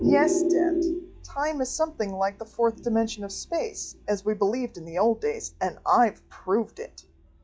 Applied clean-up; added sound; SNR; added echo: classical method log-MMSE.